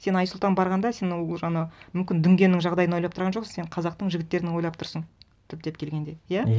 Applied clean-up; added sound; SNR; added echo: none; none; none; none.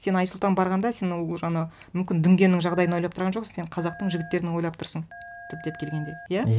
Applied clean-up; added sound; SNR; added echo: none; Telephone; 19 dB; none.